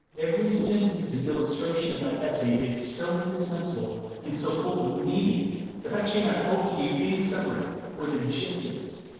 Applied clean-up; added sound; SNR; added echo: neural separator model SepFormer DNS4.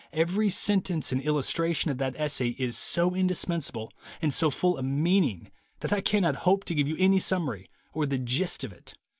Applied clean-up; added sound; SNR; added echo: none; none; none; none.